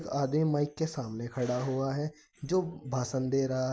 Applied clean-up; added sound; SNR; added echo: none; none; none; none.